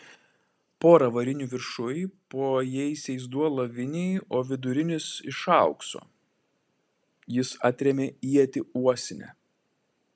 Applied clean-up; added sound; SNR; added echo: none; none; none; none.